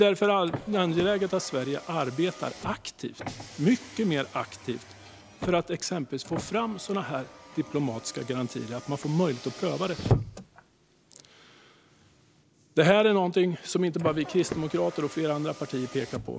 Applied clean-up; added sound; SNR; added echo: none; Car; 11 dB; none.